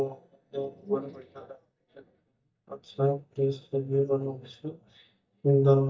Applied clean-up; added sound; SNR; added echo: neural mask model DeepFilterNet 3.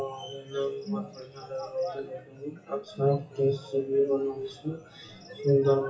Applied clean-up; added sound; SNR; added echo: classical method WPE with log-MMSE.